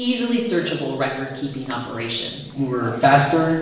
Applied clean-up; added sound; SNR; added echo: none; Livestock, farm animals, working animals; 19 dB; reverberation time 0.9 s.